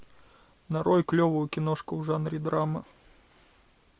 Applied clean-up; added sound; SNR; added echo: none; none; none; none.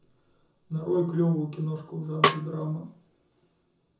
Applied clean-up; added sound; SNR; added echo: none; Snare drum; -2 dB; reverberation time 0.5 s.